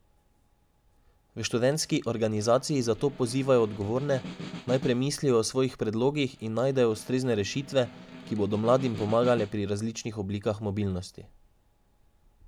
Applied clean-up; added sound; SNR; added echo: none; Snare drum; 15 dB; none.